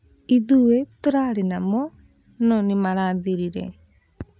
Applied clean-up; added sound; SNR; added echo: none; none; none; none.